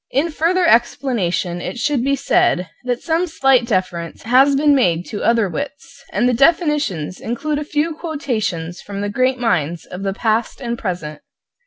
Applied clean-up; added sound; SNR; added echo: none; none; none; none.